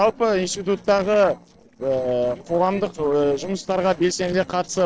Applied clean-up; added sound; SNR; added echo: neural separator model SepFormer DNS4.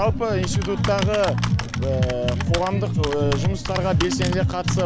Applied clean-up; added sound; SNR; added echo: none; Computer keyboard; 10 dB; none.